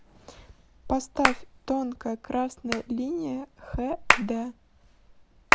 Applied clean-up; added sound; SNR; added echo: none; Hands; -1 dB; none.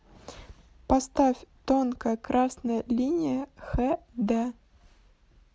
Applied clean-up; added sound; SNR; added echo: none; none; none; none.